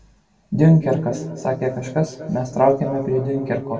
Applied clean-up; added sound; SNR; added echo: none; none; none; reverberation time 2.0 s.